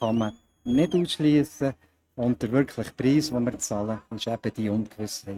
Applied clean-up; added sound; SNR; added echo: neural mask model RNNoise.